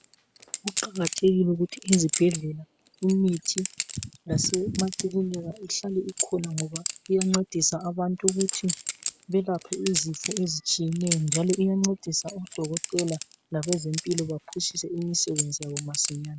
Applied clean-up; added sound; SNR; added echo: none; Chink, clink; 7 dB; none.